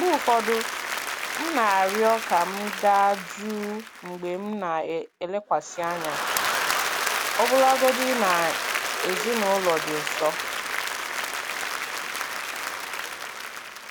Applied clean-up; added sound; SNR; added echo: none; Applause / Crowd; 3 dB; none.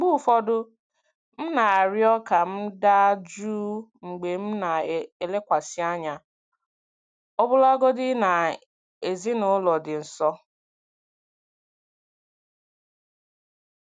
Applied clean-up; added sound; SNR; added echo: none; none; none; none.